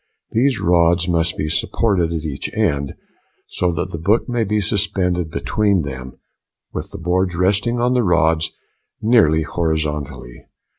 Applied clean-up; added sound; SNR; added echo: none; none; none; none.